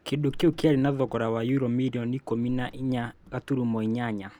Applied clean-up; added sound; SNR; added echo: none; Car; 18 dB; none.